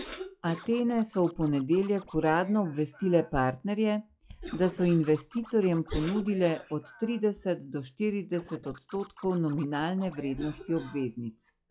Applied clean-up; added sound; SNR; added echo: classical method log-MMSE.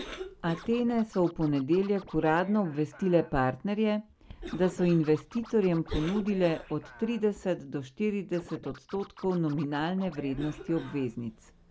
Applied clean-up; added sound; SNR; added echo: none; Scratching (performance technique) + Cough; 17 dB; none.